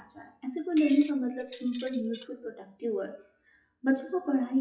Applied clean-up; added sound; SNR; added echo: classical method WPE with log-MMSE.